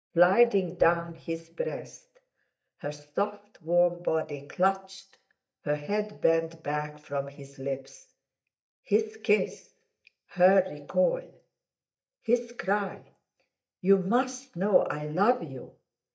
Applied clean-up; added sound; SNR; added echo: neural mask model DeepFilterNet 3.